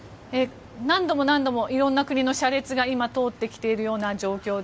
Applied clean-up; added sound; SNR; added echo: none; none; none; none.